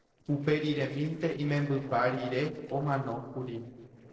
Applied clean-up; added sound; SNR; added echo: neural separator model SepFormer DNS4.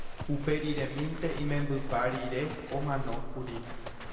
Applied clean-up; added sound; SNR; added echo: none; Livestock, farm animals, working animals; 2 dB; reverberation time 2.1 s.